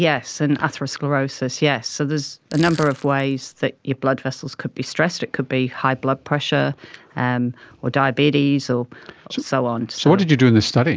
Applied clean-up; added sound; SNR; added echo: none; Crushing; 18 dB; none.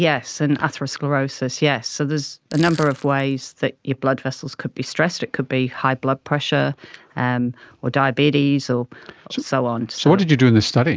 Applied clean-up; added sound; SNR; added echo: neural mask model RNNoise.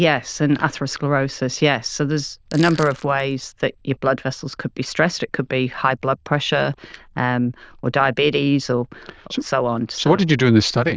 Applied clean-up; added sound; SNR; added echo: neural diffusion model UNIVERSE++.